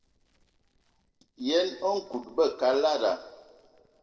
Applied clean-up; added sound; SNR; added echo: neural separator model SepFormer DNS4.